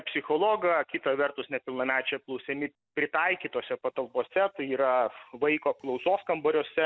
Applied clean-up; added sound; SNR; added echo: none; none; none; none.